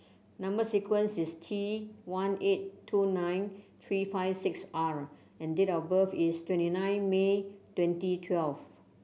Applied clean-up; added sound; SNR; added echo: none; none; none; none.